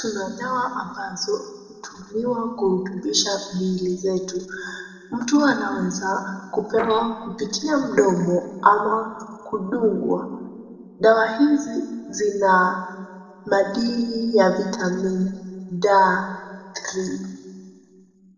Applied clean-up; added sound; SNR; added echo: neural separator model SepFormer DNS4.